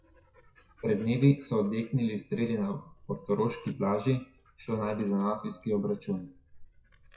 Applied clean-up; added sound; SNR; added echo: classical method WPE with log-MMSE.